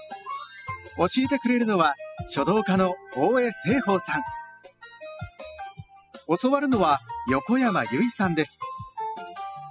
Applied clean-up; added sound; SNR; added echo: classical method spectral subtraction.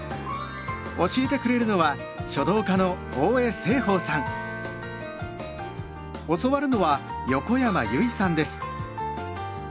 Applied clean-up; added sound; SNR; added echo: none; Bowed string instrument; 13 dB; none.